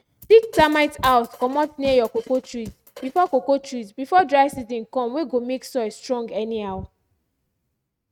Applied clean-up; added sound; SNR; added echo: neural mask model RNNoise.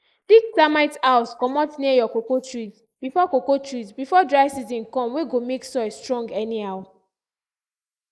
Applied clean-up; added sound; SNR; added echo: neural mask model Resemble Enhance denoiser.